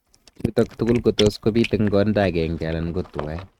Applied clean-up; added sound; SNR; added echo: neural mask model RNNoise.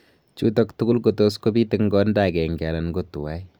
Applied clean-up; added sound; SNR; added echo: none; none; none; none.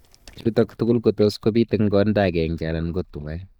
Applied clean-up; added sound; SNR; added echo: neural mask model DeepFilterNet 3.